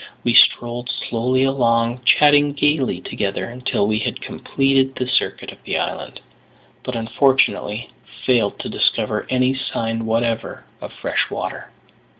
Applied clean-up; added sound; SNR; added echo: none; none; none; none.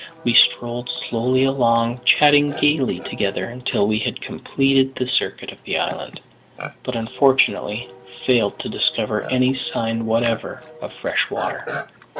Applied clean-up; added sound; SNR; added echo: none; Livestock, farm animals, working animals; 16 dB; none.